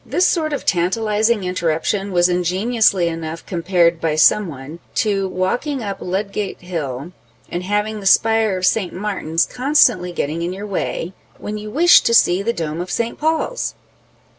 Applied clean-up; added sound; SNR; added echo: none; none; none; none.